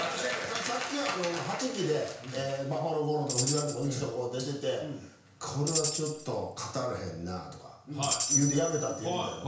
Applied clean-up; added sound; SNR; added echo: none; Tambourine; 4 dB; reverberation time 0.5 s.